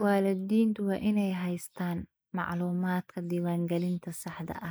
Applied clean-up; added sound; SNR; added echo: neural mask model Resemble Enhance denoiser.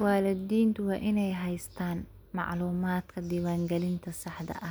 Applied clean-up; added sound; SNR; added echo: none; none; none; none.